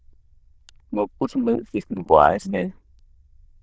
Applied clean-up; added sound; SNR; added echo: neural diffusion model UNIVERSE++.